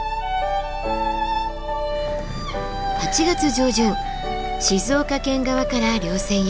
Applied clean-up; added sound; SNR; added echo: none; Engine; 9 dB; none.